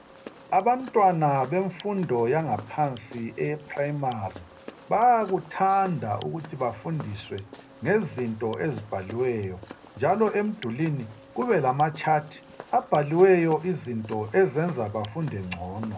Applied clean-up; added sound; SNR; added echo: none; Walk, footsteps; 20 dB; reverberation time 0.4 s.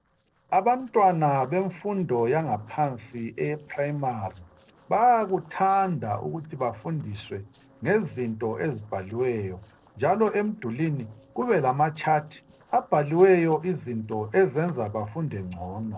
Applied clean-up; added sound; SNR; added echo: neural separator model SepFormer DNS4.